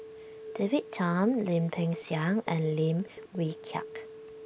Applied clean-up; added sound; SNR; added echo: none; Telephone; 15 dB; none.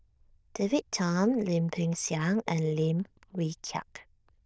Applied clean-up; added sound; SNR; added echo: neural diffusion model UNIVERSE++.